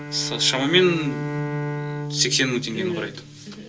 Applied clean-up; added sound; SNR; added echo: none; Bowed string instrument; 6 dB; reverberation time 0.2 s.